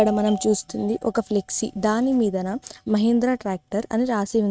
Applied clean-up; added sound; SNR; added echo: neural mask model RNNoise.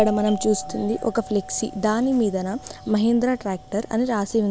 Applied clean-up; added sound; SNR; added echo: none; Doorbell; 16 dB; none.